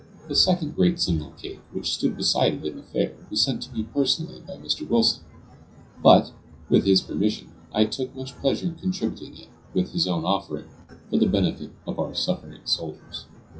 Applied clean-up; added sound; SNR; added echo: classical method WPE with log-MMSE.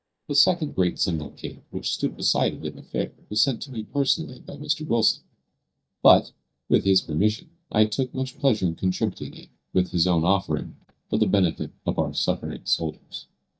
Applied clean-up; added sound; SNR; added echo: neural mask model DeepFilterNet 3.